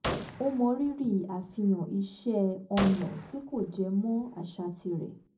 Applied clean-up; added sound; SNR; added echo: none; Gunshot, gunfire; 11 dB; reverberation time 0.4 s.